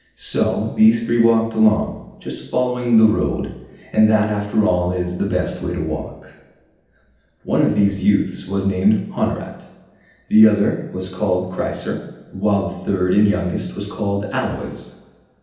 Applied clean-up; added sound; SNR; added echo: none; none; none; reverberation time 0.9 s.